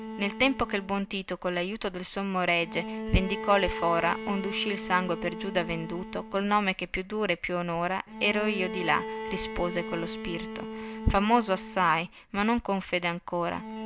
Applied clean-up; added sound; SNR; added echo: none; Bowed string instrument; 10 dB; none.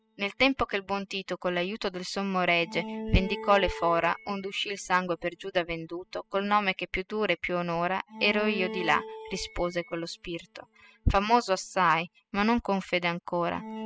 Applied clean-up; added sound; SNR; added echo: classical method spectral subtraction.